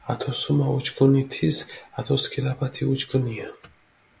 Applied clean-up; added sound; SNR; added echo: none; none; none; none.